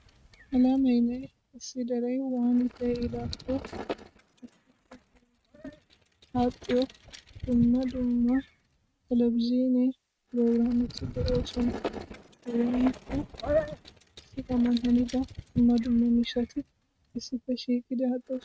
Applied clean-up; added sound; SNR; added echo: neural mask model RNNoise.